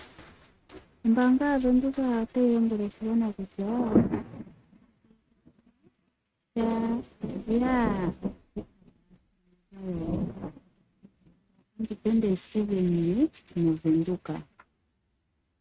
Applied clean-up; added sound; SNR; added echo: neural mask model RNNoise.